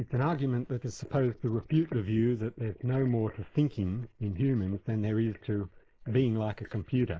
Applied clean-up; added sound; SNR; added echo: neural mask model Resemble Enhance denoiser.